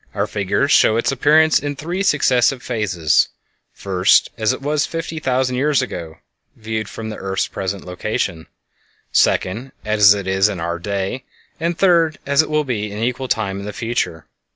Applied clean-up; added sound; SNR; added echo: none; none; none; none.